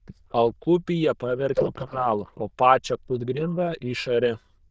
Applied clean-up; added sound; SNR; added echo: neural diffusion model UNIVERSE++.